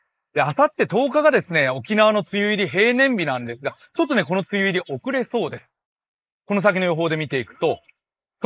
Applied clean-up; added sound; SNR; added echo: neural mask model Resemble Enhance denoiser.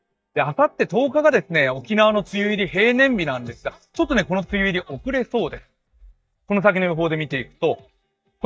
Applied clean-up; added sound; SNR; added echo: neural mask model DeepFilterNet 3.